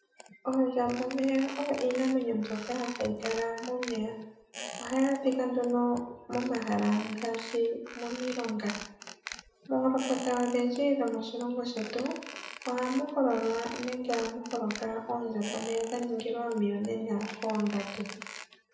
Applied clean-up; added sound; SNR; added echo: none; Squeak; 14 dB; reverberation time 0.7 s.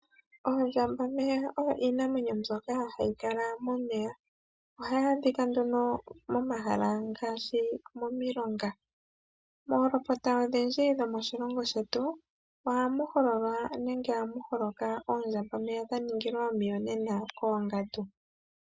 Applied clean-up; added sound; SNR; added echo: none; none; none; none.